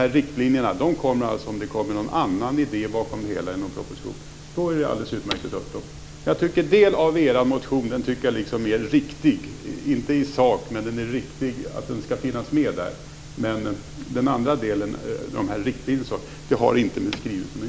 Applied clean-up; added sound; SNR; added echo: none; none; none; none.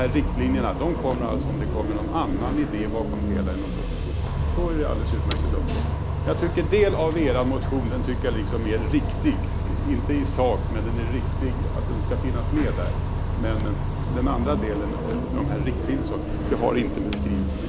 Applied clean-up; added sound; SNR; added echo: none; Bus; -2 dB; none.